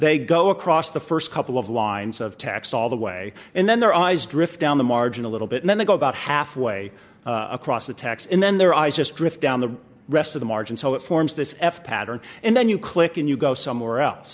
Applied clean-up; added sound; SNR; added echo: none; none; none; none.